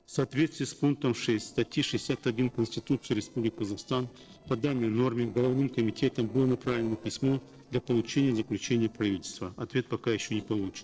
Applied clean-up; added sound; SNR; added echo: neural separator model SepFormer DNS4.